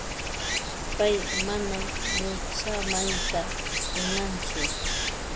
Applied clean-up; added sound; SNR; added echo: none; Stream; -3 dB; none.